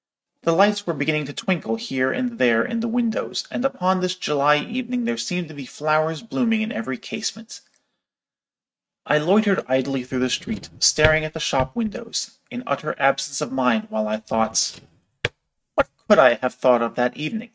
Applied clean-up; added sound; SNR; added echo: neural mask model RNNoise.